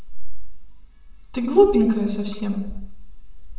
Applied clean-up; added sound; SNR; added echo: none; none; none; reverberation time 0.8 s.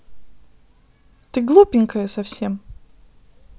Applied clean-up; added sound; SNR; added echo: none; none; none; none.